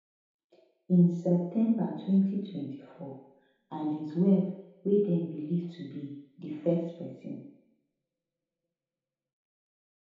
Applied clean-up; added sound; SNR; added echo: none; none; none; reverberation time 0.8 s.